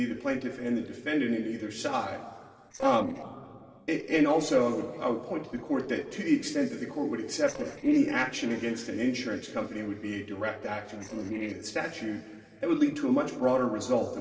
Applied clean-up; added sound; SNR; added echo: neural separator model SepFormer DNS4.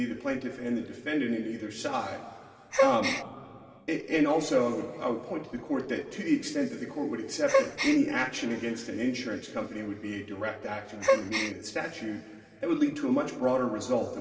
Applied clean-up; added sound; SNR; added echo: none; Gasp; 3 dB; reverberation time 2.2 s.